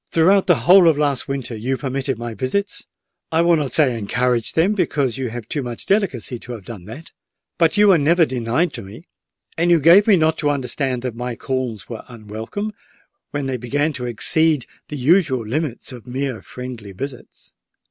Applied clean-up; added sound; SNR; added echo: none; none; none; none.